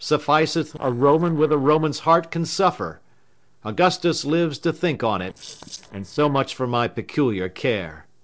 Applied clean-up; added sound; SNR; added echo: neural separator model SepFormer DNS4.